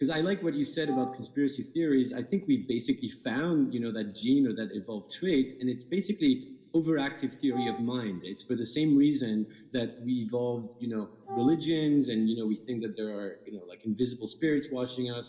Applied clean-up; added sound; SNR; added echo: none; Wind instrument, woodwind instrument; 10 dB; reverberation time 1.3 s.